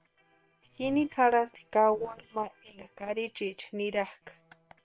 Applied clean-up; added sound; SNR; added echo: neural separator model SepFormer WHAM!.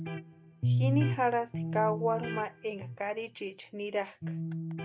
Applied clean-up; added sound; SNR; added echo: none; Electric guitar; 0 dB; none.